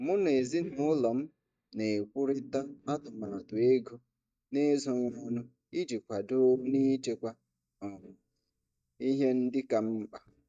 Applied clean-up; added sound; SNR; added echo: neural mask model DeepFilterNet 3.